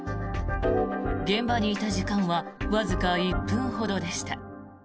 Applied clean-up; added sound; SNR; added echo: none; none; none; none.